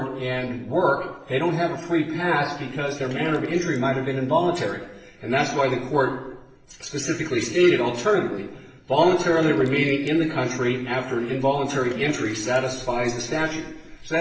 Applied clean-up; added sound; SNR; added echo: neural separator model SepFormer DNS4.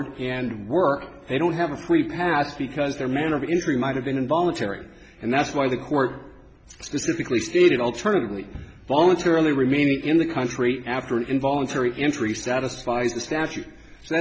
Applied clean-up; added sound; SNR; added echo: none; none; none; none.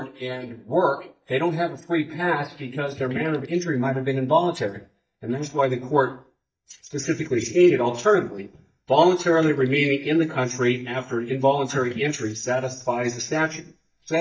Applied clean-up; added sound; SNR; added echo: neural mask model DeepFilterNet 3.